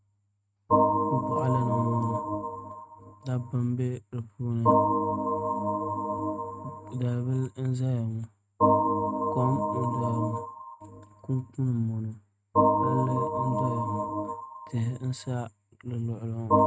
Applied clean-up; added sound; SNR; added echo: neural mask model RNNoise.